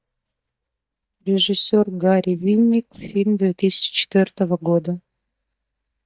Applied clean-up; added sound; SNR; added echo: neural mask model DeepFilterNet 3.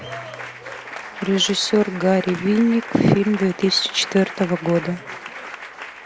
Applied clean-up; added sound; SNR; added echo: none; Applause; 13 dB; none.